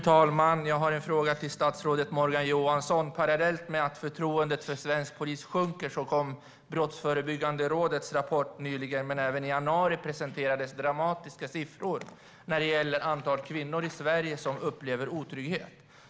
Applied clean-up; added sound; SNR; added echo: none; none; none; none.